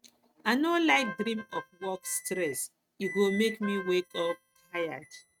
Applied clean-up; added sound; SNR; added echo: neural mask model RNNoise.